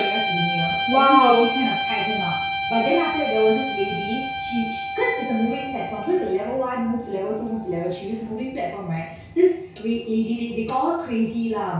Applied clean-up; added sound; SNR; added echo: none; Guitar; 6 dB; reverberation time 0.6 s.